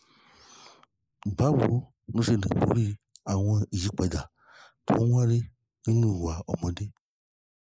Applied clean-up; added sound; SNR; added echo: neural mask model Resemble Enhance denoiser.